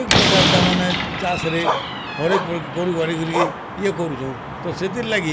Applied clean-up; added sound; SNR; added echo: none; Bark + Slam; -1 dB; none.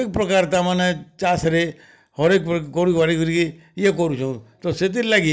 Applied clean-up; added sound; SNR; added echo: none; none; none; none.